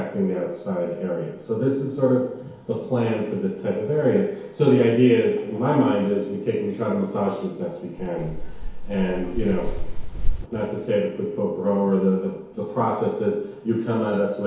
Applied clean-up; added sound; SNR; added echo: none; Wind; 1 dB; reverberation time 1.0 s.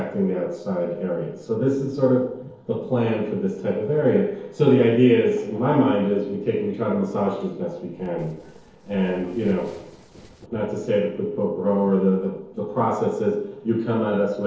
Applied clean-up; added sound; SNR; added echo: neural separator model SepFormer DNS4.